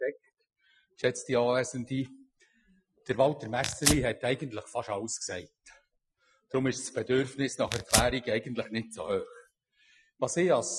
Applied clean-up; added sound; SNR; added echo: classical method Wiener filter.